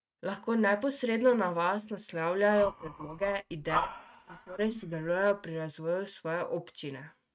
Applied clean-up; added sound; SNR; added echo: neural mask model RNNoise.